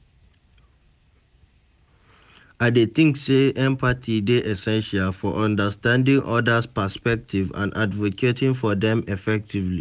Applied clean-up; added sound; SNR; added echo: none; none; none; none.